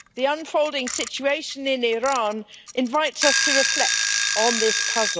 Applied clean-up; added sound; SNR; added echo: none; Alarm / Clock; 1 dB; none.